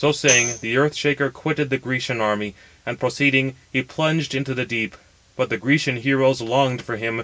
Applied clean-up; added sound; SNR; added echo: none; Tambourine; 5 dB; none.